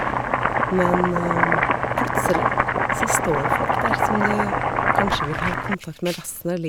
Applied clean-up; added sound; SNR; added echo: none; Domestic sounds, home sounds; -5 dB; none.